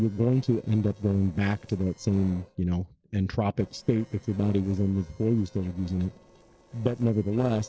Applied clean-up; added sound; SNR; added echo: neural separator model SepFormer DNS4.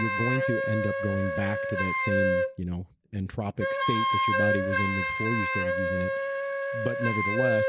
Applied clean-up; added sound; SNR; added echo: none; Wind instrument, woodwind instrument; -3 dB; none.